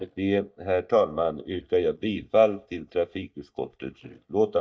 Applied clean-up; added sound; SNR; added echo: neural mask model DeepFilterNet 3.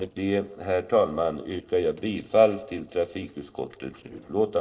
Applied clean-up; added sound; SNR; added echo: neural separator model SepFormer DNS4.